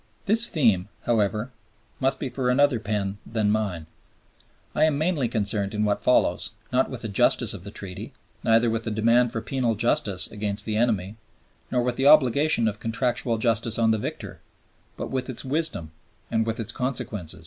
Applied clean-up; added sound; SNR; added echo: none; none; none; none.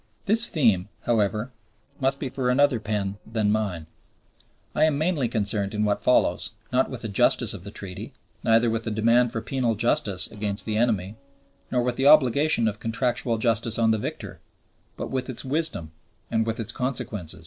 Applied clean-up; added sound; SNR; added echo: neural separator model SepFormer DNS4.